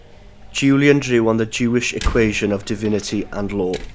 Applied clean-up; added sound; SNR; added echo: none; Slam; 12 dB; none.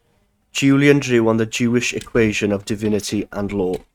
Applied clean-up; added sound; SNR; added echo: neural mask model RNNoise.